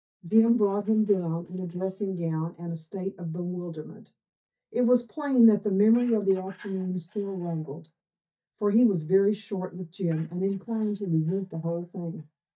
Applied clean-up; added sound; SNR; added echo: neural mask model DeepFilterNet 3.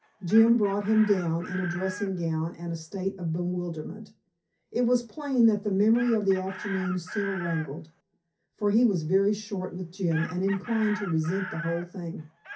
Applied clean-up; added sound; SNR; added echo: none; Chicken, rooster; 15 dB; reverberation time 0.3 s.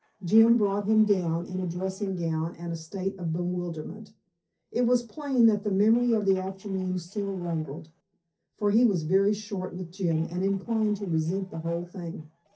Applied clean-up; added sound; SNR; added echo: neural separator model SepFormer DNS4.